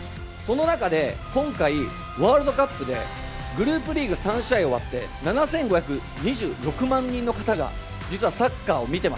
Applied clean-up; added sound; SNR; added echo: none; Wind instrument, woodwind instrument; 17 dB; none.